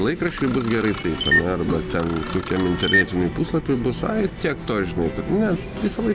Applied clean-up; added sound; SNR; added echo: none; Camera; 4 dB; none.